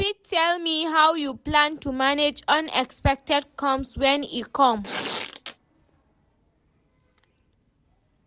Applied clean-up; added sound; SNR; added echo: none; Tearing; 4 dB; none.